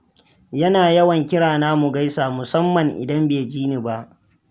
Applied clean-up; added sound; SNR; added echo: none; none; none; none.